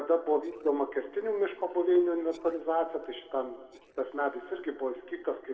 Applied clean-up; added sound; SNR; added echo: neural separator model SepFormer DNS4.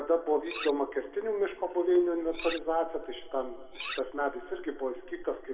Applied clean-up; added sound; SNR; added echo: none; Cutlery, silverware; 9 dB; reverberation time 1.6 s.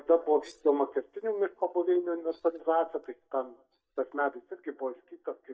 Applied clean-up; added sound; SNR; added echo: neural mask model DeepFilterNet 3.